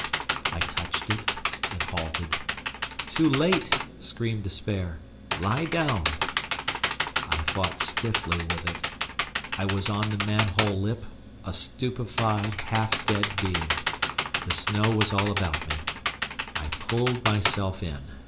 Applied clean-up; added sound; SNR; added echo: none; Computer keyboard; 1 dB; reverberation time 1.6 s.